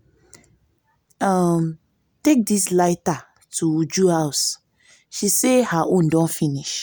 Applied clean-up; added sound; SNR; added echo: none; none; none; none.